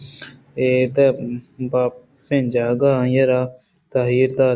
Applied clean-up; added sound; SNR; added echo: none; none; none; none.